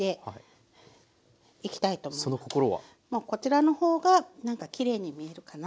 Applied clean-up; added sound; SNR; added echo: none; none; none; none.